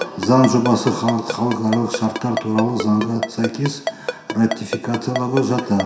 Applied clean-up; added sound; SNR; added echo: none; Ringtone; 9 dB; reverberation time 0.7 s.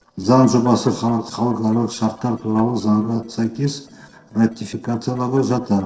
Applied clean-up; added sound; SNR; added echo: neural separator model SepFormer DNS4.